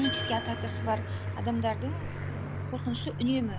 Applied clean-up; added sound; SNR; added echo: none; Aircraft + Glass; -2 dB; none.